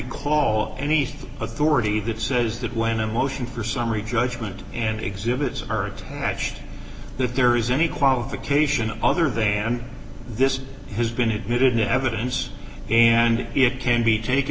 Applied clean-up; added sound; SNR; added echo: none; none; none; none.